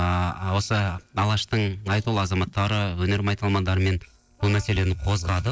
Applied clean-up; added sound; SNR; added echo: neural separator model SepFormer DNS4.